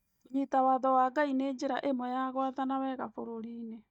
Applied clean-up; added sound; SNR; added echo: neural mask model DeepFilterNet 3.